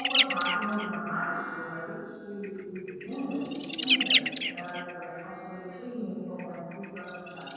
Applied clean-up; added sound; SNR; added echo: none; Bird; -2 dB; reverberation time 2.1 s.